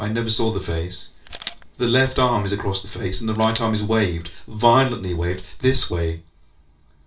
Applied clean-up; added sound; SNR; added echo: none; Camera; 15 dB; reverberation time 0.3 s.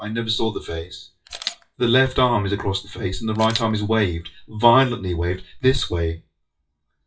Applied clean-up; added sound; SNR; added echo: classical method WPE with log-MMSE.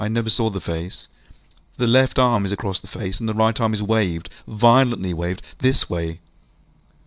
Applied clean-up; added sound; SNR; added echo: none; none; none; none.